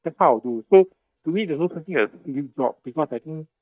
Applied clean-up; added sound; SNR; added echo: neural mask model DeepFilterNet 3.